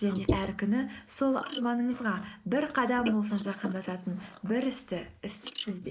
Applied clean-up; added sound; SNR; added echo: neural mask model Resemble Enhance denoiser.